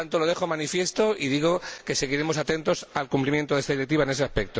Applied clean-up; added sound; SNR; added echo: none; none; none; none.